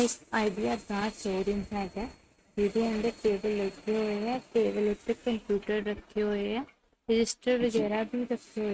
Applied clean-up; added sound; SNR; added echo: neural mask model RNNoise.